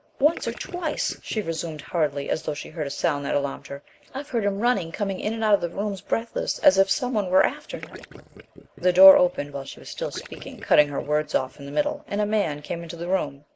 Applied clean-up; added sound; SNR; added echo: neural mask model Resemble Enhance denoiser.